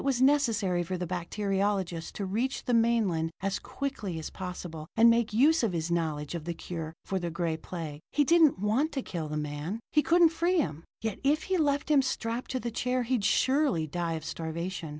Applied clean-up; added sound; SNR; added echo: none; none; none; none.